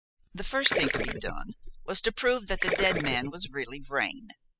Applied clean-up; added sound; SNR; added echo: classical method spectral subtraction.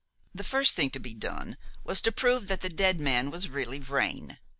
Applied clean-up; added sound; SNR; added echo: none; none; none; none.